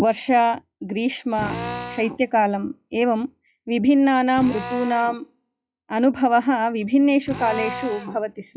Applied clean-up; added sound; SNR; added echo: classical method log-MMSE.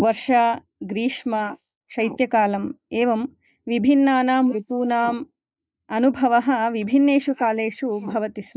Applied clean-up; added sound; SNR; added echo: neural mask model Resemble Enhance denoiser.